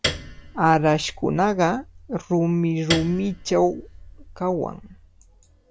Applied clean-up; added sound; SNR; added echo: none; Piano; 11 dB; none.